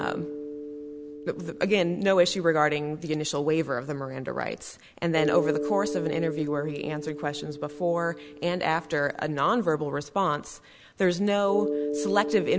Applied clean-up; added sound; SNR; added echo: none; Mallet percussion; 8 dB; none.